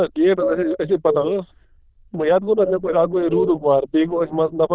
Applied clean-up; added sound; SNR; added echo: neural diffusion model UNIVERSE++.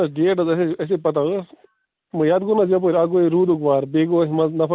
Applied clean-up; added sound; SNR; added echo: none; none; none; none.